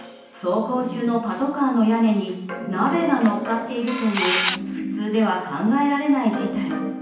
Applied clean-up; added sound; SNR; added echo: none; Camera; 6 dB; reverberation time 0.9 s.